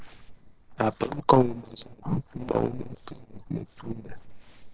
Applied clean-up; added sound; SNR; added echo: neural separator model SepFormer DNS4.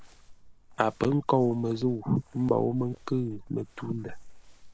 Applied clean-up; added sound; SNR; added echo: none; Crumpling, crinkling; 17 dB; none.